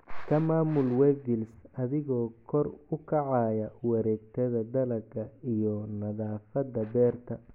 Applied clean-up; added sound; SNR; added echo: none; none; none; none.